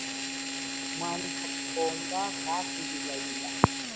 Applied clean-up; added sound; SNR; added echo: none; Drill; 0 dB; none.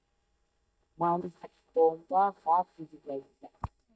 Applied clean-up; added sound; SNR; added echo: neural mask model DeepFilterNet 3.